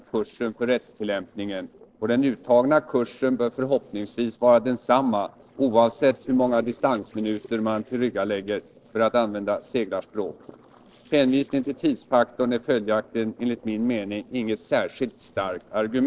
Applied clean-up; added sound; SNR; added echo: neural separator model SepFormer DNS4.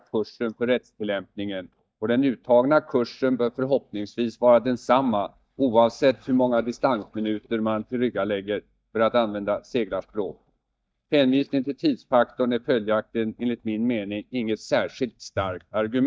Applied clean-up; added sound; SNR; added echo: neural mask model DeepFilterNet 3.